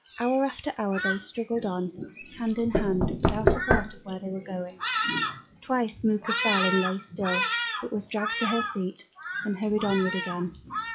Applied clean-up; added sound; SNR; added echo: classical method log-MMSE.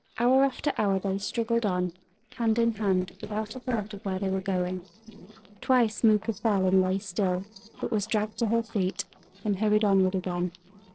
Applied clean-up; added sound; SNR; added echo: neural separator model SepFormer DNS4.